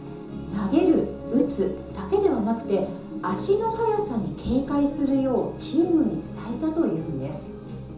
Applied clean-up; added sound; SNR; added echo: none; Cowbell; 15 dB; reverberation time 0.6 s.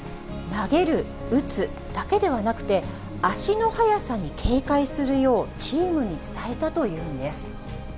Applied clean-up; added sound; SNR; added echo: none; none; none; none.